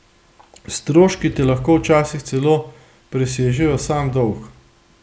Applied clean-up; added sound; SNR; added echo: none; Animal; 17 dB; none.